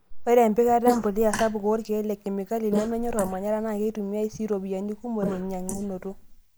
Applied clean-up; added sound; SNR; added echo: neural mask model Resemble Enhance denoiser.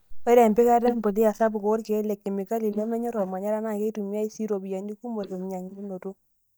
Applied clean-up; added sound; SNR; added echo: neural mask model DeepFilterNet 3.